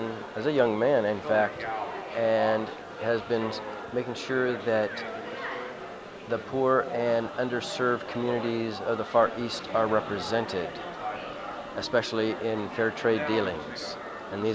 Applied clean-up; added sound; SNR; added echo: none; none; none; none.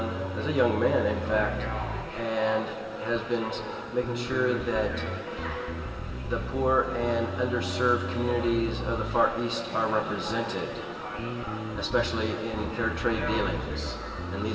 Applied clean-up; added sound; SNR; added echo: none; Bass guitar; 7 dB; reverberation time 2.3 s.